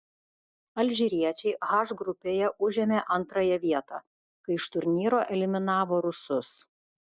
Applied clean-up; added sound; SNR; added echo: none; none; none; none.